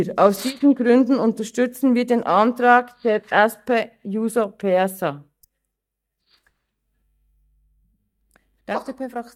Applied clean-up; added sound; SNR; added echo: neural mask model DeepFilterNet 3.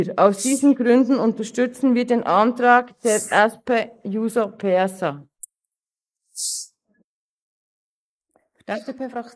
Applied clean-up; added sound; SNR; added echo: neural mask model Resemble Enhance denoiser.